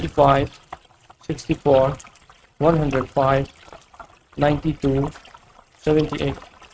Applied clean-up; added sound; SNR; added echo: neural mask model RNNoise.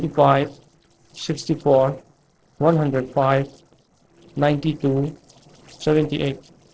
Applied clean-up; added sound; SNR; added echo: neural separator model SepFormer DNS4.